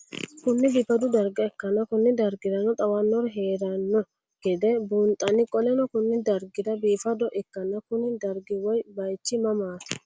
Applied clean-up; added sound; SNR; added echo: none; none; none; none.